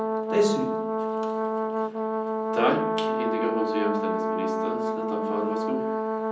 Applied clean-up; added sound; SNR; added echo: none; Brass instrument; -3 dB; reverberation time 0.6 s.